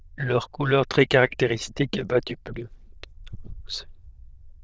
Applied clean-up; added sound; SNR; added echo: neural diffusion model UNIVERSE++.